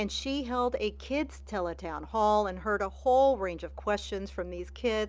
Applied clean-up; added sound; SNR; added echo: none; Musical instrument; 16 dB; none.